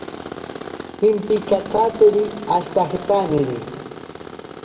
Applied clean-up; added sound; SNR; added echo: none; Tools; 12 dB; reverberation time 1.2 s.